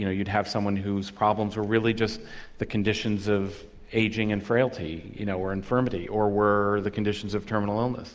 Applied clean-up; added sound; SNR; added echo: none; Buzz; 19 dB; none.